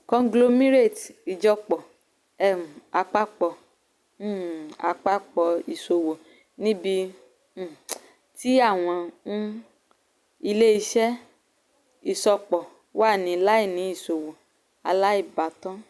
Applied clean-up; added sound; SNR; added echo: none; none; none; none.